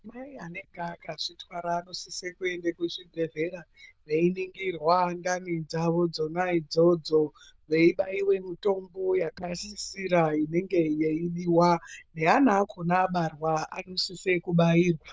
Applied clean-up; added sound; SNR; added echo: neural diffusion model UNIVERSE++.